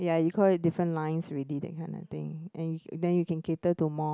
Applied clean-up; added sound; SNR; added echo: none; none; none; none.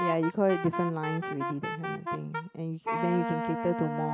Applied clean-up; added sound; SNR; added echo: none; Wind instrument, woodwind instrument; 3 dB; none.